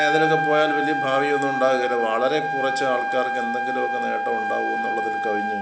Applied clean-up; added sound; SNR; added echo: none; Trumpet; 0 dB; reverberation time 0.4 s.